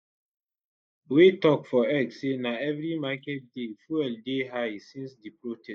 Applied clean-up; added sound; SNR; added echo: neural mask model Resemble Enhance denoiser.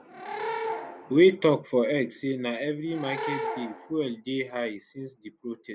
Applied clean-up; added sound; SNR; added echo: none; Animal / Brass instrument; 10 dB; none.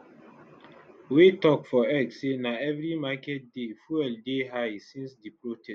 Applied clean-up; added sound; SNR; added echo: none; none; none; none.